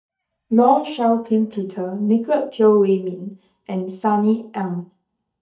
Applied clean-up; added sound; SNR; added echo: neural mask model DeepFilterNet 3.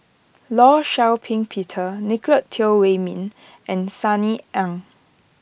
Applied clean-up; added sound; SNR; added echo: none; none; none; none.